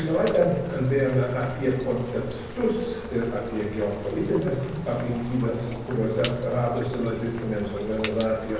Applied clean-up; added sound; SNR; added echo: none; Rain; 13 dB; reverberation time 1.1 s.